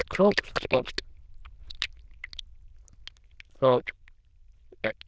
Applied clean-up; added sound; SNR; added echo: neural diffusion model UNIVERSE++.